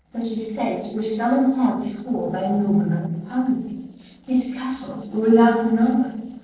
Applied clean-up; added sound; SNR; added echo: neural separator model SepFormer DNS4.